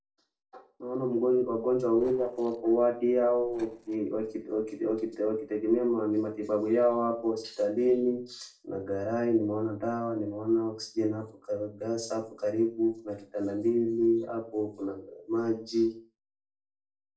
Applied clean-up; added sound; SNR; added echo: neural separator model SepFormer DNS4.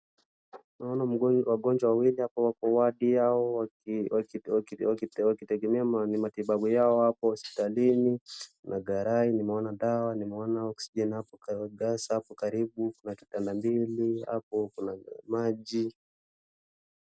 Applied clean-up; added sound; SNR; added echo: none; none; none; none.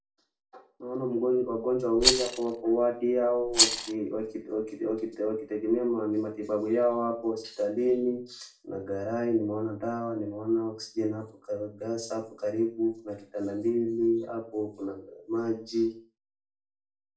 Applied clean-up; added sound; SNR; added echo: none; Rattle; -1 dB; reverberation time 0.3 s.